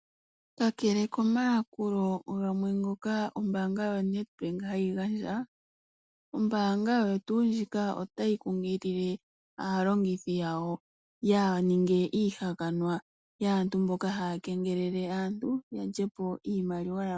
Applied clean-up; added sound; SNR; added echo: none; none; none; none.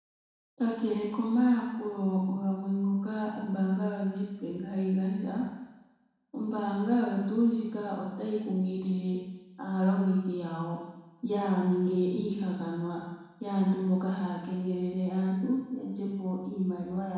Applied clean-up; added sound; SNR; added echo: none; none; none; reverberation time 1.1 s.